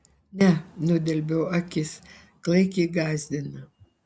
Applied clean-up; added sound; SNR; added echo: none; none; none; none.